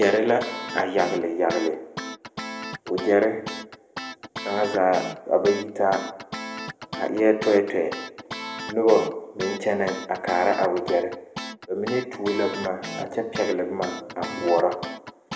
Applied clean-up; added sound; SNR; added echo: none; Guitar; 11 dB; reverberation time 0.8 s.